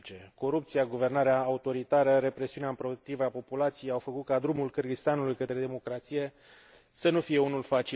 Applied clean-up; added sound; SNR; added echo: none; none; none; none.